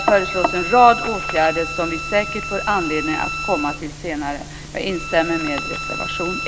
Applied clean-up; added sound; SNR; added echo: none; Bowed string instrument; 8 dB; none.